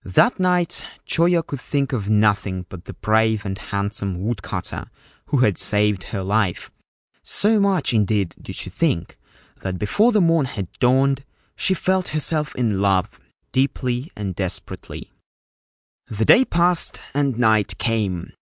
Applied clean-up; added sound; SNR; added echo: none; none; none; none.